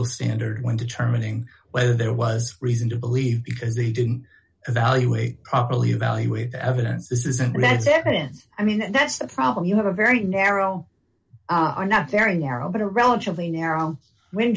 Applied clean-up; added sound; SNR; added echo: none; none; none; none.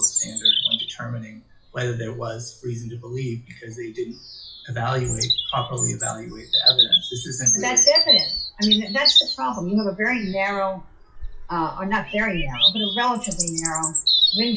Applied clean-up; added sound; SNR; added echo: classical method WPE with log-MMSE.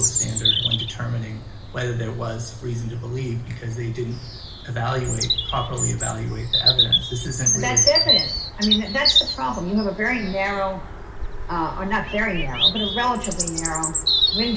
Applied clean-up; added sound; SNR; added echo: none; Bird vocalization, bird call, bird song; -2 dB; reverberation time 0.8 s.